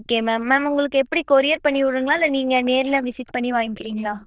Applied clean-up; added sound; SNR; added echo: neural diffusion model UNIVERSE++.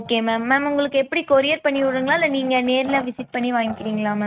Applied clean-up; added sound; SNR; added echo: neural mask model RNNoise.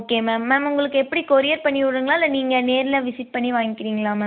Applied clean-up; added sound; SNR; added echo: none; none; none; none.